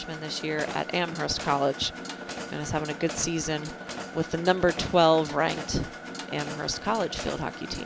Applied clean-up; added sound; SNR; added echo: none; Mechanisms; 10 dB; none.